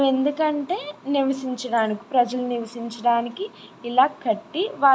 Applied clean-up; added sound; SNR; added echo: none; none; none; none.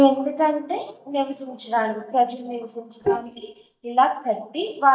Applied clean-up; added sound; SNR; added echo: neural mask model DeepFilterNet 3.